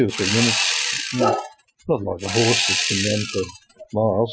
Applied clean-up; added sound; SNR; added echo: classical method Wiener filter.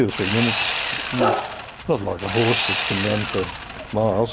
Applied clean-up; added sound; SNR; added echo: none; Sawing; 2 dB; none.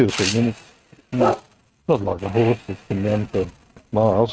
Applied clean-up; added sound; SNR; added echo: neural mask model RNNoise.